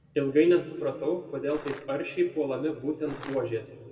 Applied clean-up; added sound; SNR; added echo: none; Crushing; 15 dB; reverberation time 1.6 s.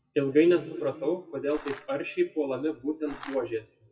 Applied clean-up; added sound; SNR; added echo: classical method WPE with log-MMSE.